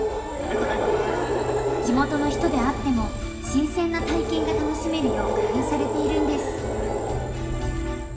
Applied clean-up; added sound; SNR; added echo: none; Animal; 1 dB; reverberation time 0.9 s.